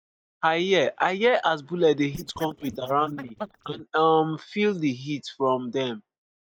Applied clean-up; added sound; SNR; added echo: neural mask model DeepFilterNet 3.